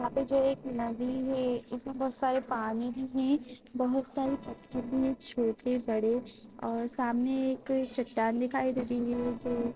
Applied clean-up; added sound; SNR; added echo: neural separator model SepFormer DNS4.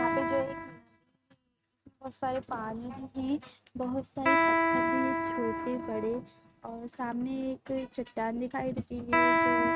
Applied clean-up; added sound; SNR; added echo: neural mask model RNNoise.